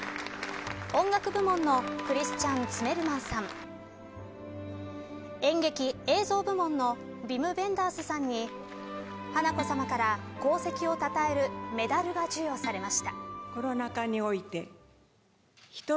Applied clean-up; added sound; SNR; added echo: none; Keyboard (musical); 13 dB; none.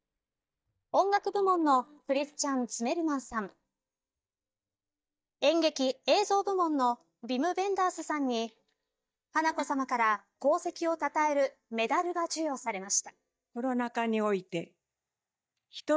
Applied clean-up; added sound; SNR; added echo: neural mask model DeepFilterNet 3.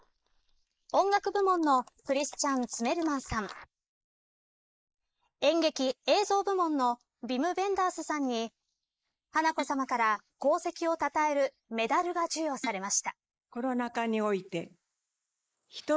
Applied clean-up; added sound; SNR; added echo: neural mask model Resemble Enhance denoiser.